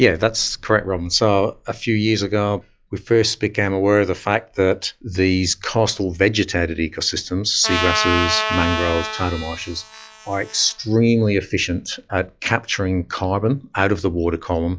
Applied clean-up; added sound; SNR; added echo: classical method log-MMSE.